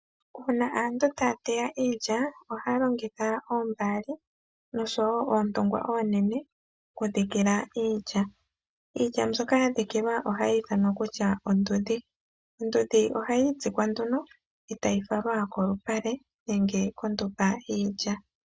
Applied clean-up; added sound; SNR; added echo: none; none; none; none.